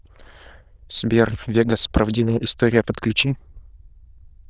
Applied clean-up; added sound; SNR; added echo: neural diffusion model UNIVERSE++.